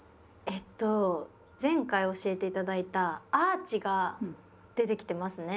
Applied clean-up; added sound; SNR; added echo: none; none; none; none.